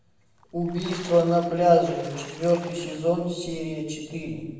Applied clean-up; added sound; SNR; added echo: none; Splash, splatter; 20 dB; reverberation time 1.0 s.